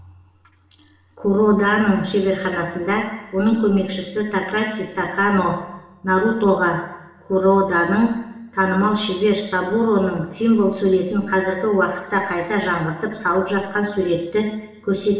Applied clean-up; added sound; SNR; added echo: none; none; none; reverberation time 0.9 s.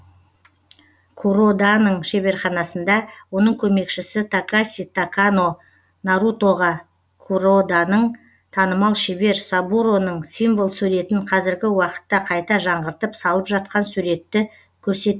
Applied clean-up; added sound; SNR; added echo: none; none; none; none.